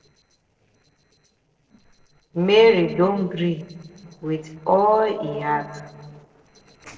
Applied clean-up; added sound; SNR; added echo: neural separator model SepFormer DNS4.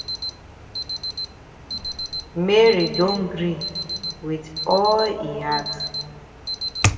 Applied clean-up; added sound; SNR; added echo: none; Alarm; 5 dB; reverberation time 1.8 s.